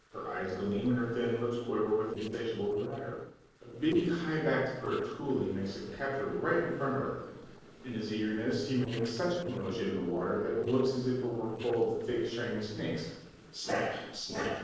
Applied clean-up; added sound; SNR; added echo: neural separator model SepFormer DNS4.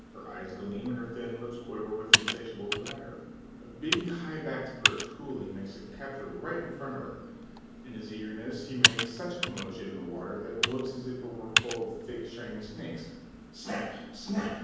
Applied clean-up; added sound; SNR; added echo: none; Computer keyboard; -3 dB; reverberation time 1.3 s.